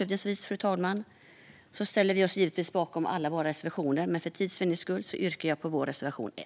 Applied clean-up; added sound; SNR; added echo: none; none; none; none.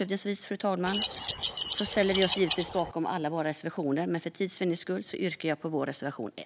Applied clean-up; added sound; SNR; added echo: none; Keys jangling; 5 dB; none.